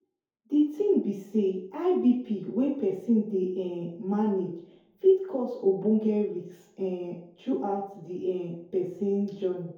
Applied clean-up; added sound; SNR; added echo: none; none; none; reverberation time 2.2 s.